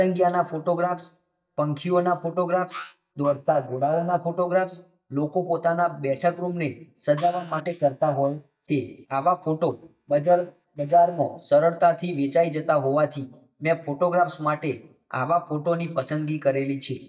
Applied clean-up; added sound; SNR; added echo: neural mask model DeepFilterNet 3.